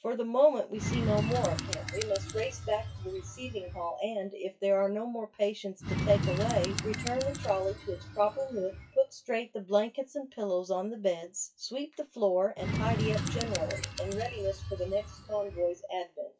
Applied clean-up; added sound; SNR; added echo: classical method WPE with log-MMSE.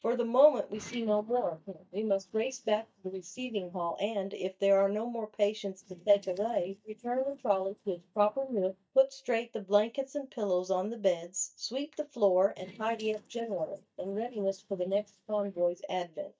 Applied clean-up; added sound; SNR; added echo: neural mask model DeepFilterNet 3.